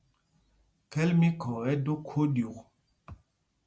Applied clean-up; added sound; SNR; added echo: none; none; none; none.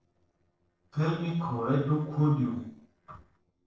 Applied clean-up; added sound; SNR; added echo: neural separator model SepFormer DNS4.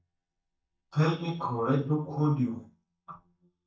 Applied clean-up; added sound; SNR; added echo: neural mask model DeepFilterNet 3.